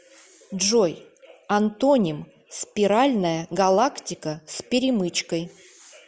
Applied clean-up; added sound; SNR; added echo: none; none; none; none.